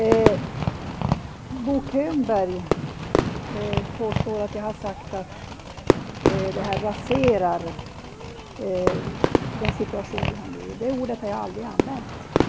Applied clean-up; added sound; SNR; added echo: none; Fireworks; -1 dB; none.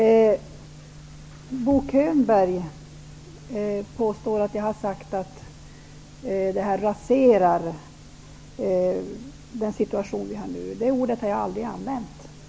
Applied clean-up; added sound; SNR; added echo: none; none; none; none.